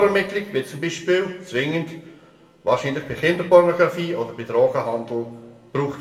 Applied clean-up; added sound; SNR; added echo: none; none; none; reverberation time 0.7 s.